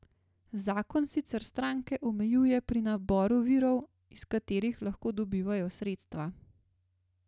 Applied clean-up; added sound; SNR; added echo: none; none; none; none.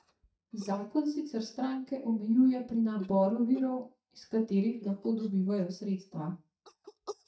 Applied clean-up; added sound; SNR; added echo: neural mask model DeepFilterNet 3.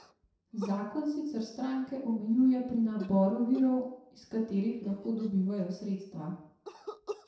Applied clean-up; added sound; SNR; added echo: neural separator model SepFormer DNS4.